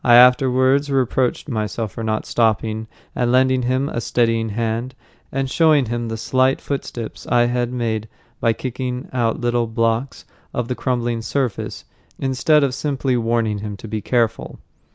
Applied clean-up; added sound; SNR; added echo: none; none; none; none.